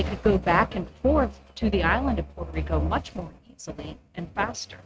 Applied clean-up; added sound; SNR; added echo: neural mask model RNNoise.